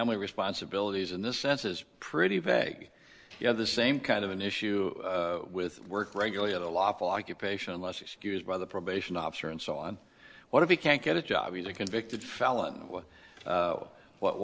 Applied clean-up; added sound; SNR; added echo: none; none; none; none.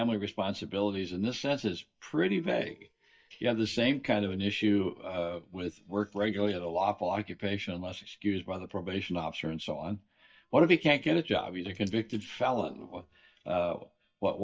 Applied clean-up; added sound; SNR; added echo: neural mask model DeepFilterNet 3.